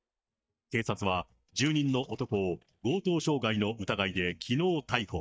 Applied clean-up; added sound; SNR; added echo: neural mask model DeepFilterNet 3.